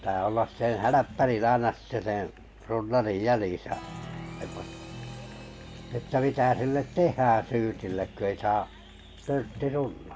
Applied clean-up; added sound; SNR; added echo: none; Applause; 17 dB; none.